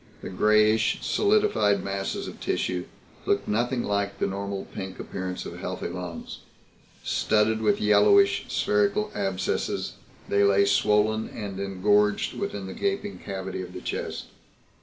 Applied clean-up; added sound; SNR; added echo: none; none; none; none.